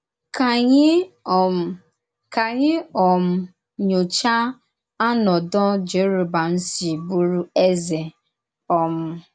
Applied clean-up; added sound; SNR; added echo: none; none; none; none.